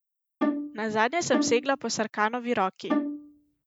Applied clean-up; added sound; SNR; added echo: none; Bowed string instrument; 2 dB; none.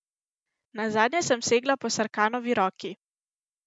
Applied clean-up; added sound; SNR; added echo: none; none; none; none.